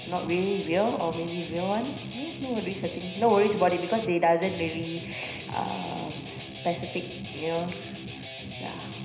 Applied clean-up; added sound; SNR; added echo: none; Guitar; 10 dB; reverberation time 0.9 s.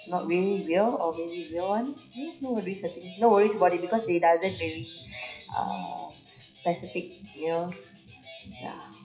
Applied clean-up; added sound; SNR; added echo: classical method WPE with log-MMSE.